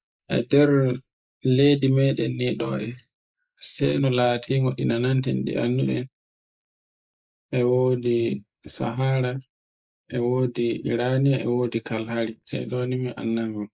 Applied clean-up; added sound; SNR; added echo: neural mask model Resemble Enhance denoiser.